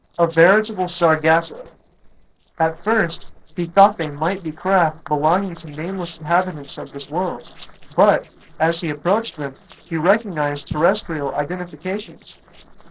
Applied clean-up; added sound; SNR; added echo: neural separator model SepFormer DNS4.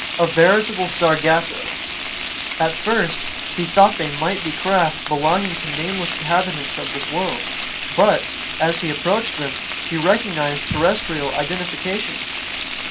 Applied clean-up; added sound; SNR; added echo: none; Frying (food); 6 dB; reverberation time 0.3 s.